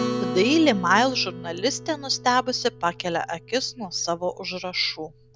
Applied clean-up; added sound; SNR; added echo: none; Acoustic guitar; 10 dB; none.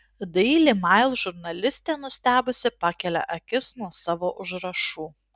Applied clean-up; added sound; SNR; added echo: none; none; none; none.